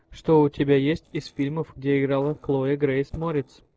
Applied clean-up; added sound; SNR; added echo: neural separator model SepFormer DNS4.